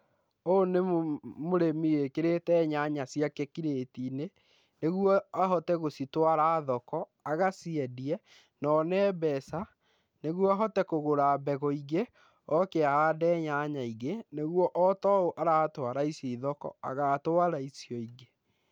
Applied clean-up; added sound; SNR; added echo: none; none; none; none.